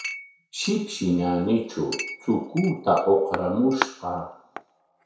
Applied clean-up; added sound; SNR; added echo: none; Chink, clink; 12 dB; reverberation time 0.6 s.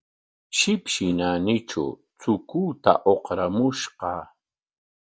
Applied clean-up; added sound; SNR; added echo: none; none; none; none.